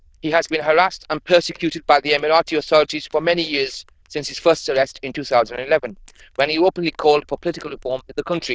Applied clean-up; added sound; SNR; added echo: neural diffusion model UNIVERSE++.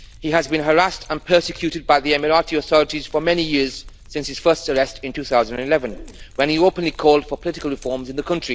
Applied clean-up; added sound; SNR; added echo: none; Keys jangling; 19 dB; none.